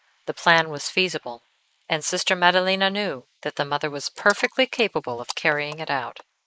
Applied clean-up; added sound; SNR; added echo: neural mask model Resemble Enhance denoiser.